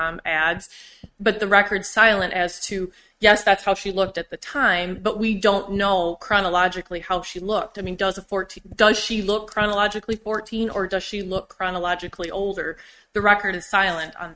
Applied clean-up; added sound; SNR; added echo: neural mask model RNNoise.